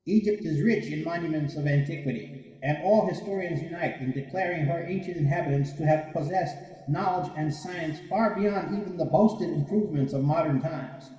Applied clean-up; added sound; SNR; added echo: none; none; none; reverberation time 2.2 s.